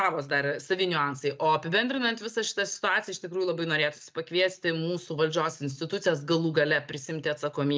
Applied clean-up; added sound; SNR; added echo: none; none; none; none.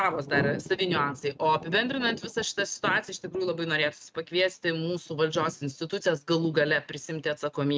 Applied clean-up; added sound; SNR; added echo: neural mask model RNNoise.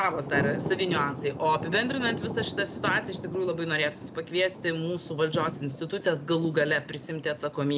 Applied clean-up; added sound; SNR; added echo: none; Thunder; 8 dB; none.